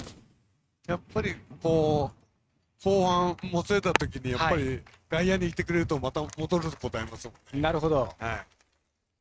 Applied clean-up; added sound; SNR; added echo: neural mask model RNNoise.